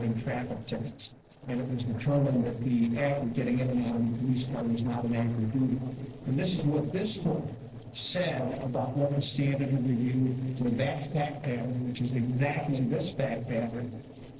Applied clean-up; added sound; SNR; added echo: neural separator model SepFormer DNS4.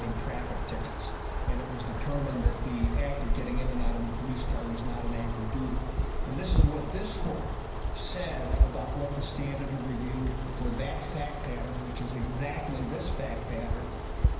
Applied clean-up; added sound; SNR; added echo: none; Cricket; -5 dB; reverberation time 0.5 s.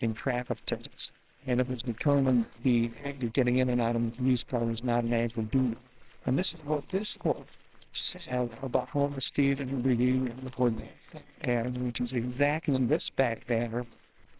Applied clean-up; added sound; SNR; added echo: neural separator model SepFormer WHAMR!.